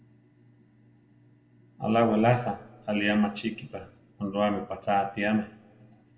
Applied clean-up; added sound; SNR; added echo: none; none; none; reverberation time 0.7 s.